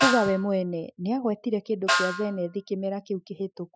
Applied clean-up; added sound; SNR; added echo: classical method Wiener filter.